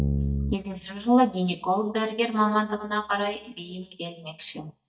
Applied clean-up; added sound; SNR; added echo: neural mask model DeepFilterNet 3.